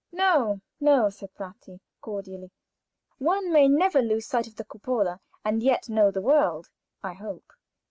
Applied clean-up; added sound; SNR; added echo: none; none; none; none.